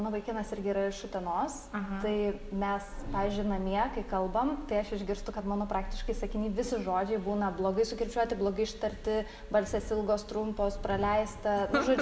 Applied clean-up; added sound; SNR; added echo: none; none; none; none.